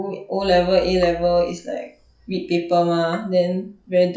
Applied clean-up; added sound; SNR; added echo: classical method log-MMSE.